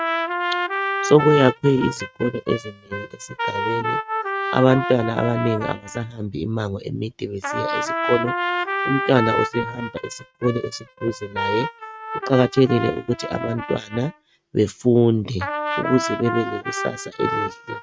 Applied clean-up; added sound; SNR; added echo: neural mask model RNNoise.